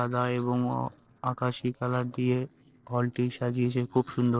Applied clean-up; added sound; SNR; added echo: neural separator model SepFormer DNS4.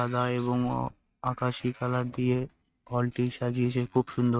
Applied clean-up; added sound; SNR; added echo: neural mask model RNNoise.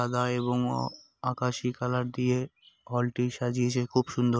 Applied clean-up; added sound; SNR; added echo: none; none; none; none.